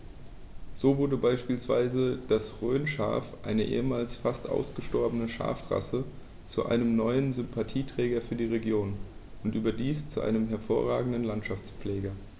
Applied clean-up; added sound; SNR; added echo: none; Wind; 14 dB; none.